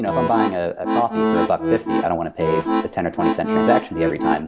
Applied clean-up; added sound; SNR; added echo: none; Accordion; -1 dB; none.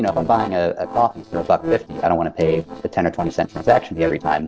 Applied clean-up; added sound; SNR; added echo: neural separator model SepFormer DNS4.